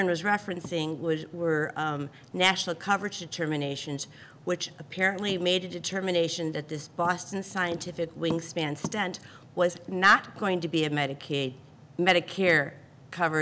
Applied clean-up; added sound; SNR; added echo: none; none; none; none.